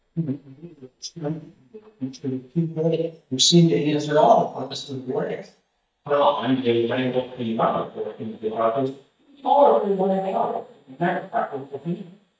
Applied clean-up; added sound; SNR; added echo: neural mask model DeepFilterNet 3.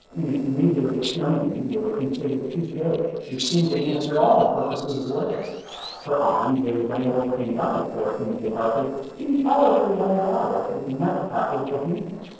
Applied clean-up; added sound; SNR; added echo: neural separator model SepFormer DNS4.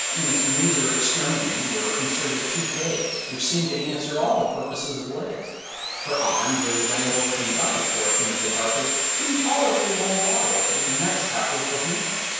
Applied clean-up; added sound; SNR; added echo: none; Sawing; -2 dB; reverberation time 1.2 s.